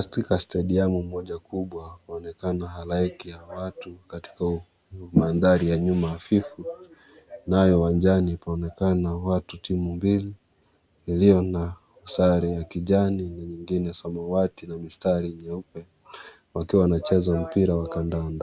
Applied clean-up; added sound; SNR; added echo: none; none; none; none.